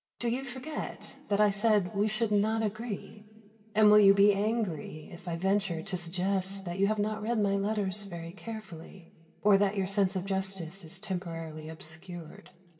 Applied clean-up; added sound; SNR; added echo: none; none; none; reverberation time 2.1 s.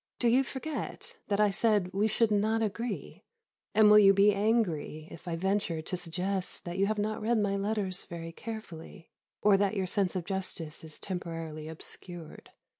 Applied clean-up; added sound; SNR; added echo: none; none; none; none.